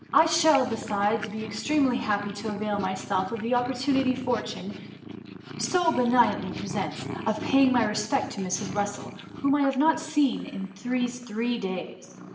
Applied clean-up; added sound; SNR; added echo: none; Purr; 12 dB; reverberation time 0.8 s.